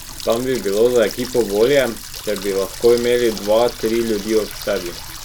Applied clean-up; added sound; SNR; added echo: none; Water tap, faucet; 13 dB; none.